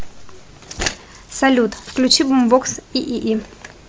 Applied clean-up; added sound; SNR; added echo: none; none; none; none.